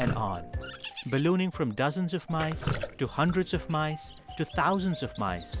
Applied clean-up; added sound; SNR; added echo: none; Drip; 10 dB; none.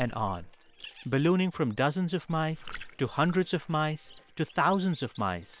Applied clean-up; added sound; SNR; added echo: neural separator model SepFormer WHAM!.